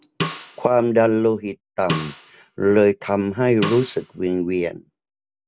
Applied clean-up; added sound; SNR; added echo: none; Snare drum; 11 dB; none.